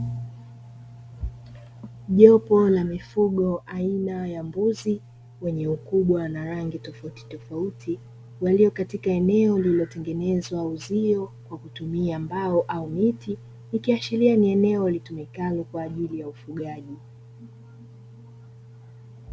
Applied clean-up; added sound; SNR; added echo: none; none; none; none.